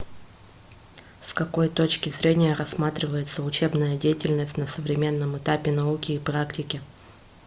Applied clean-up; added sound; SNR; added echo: none; none; none; none.